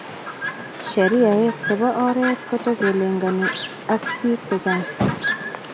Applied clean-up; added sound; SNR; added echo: none; Chirp, tweet; 6 dB; none.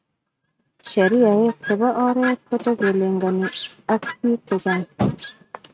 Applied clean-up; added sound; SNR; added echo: neural mask model RNNoise.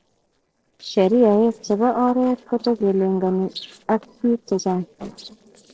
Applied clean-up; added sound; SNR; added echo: neural separator model SepFormer DNS4.